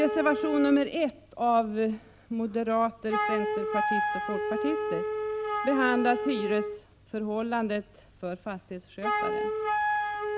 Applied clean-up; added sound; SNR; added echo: none; Wind instrument, woodwind instrument; 2 dB; none.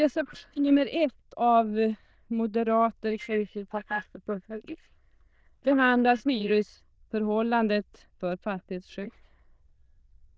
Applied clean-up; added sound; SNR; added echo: neural diffusion model UNIVERSE++.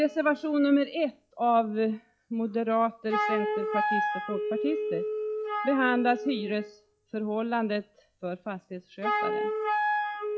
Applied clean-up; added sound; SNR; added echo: classical method log-MMSE.